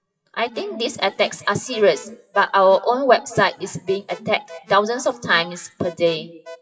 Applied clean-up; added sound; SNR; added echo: classical method WPE with log-MMSE.